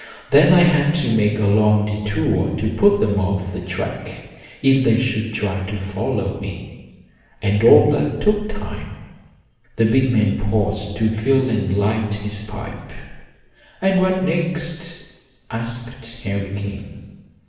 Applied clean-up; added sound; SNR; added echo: none; none; none; reverberation time 1.0 s.